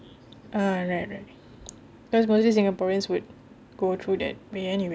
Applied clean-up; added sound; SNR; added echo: none; none; none; none.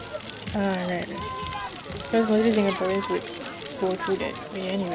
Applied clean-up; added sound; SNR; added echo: none; Crackle; 6 dB; none.